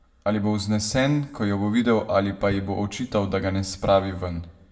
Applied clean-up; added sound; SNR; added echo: none; Knock; 19 dB; reverberation time 0.5 s.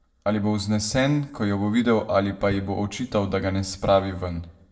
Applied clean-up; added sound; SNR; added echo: neural separator model SepFormer DNS4.